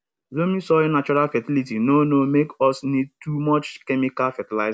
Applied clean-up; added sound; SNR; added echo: none; none; none; none.